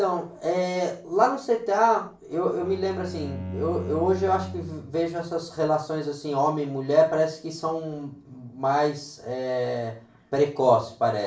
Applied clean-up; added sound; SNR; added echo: none; Bowed string instrument; 12 dB; reverberation time 0.3 s.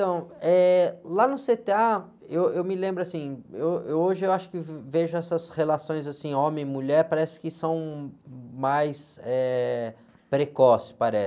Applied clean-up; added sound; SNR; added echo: none; none; none; none.